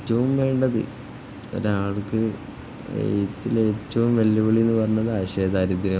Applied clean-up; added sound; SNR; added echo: none; none; none; none.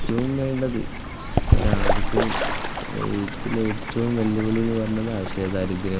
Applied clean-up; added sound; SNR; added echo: none; Bird / Fowl; -1 dB; none.